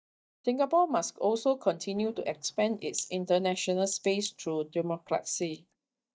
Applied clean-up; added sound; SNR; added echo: neural mask model DeepFilterNet 3.